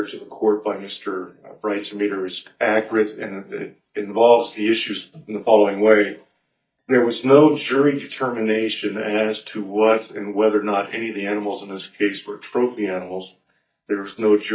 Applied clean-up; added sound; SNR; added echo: neural mask model DeepFilterNet 3.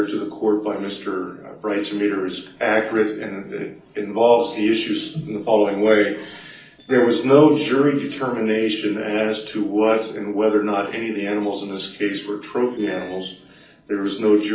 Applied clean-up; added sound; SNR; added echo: neural separator model SepFormer DNS4.